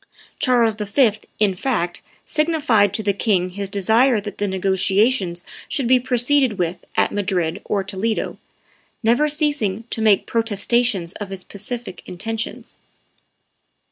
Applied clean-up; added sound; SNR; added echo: none; none; none; none.